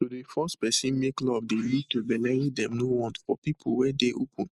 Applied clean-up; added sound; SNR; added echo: neural mask model Resemble Enhance denoiser.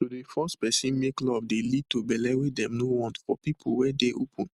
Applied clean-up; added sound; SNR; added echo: none; none; none; none.